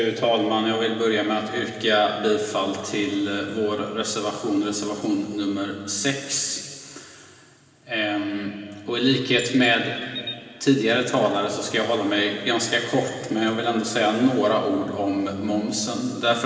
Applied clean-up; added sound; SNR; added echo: none; Chirp, tweet; 16 dB; reverberation time 2.6 s.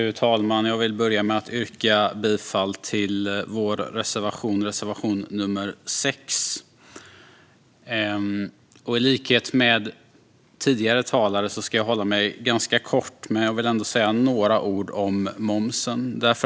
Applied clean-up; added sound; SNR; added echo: none; none; none; none.